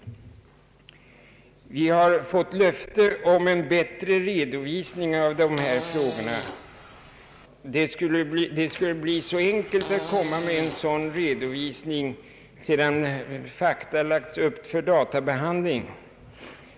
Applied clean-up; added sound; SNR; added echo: none; Fart; 14 dB; none.